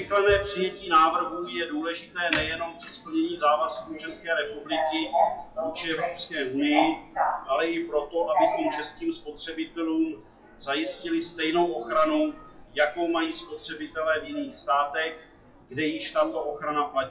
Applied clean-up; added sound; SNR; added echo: classical method WPE with log-MMSE.